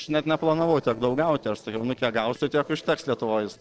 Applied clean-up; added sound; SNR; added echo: neural separator model SepFormer DNS4.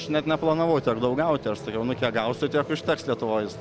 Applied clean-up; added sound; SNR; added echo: none; none; none; none.